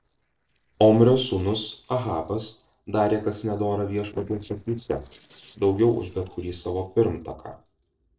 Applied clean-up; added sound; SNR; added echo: neural separator model SepFormer DNS4.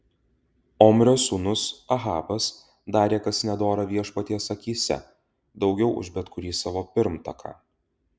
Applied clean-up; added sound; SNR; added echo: none; none; none; none.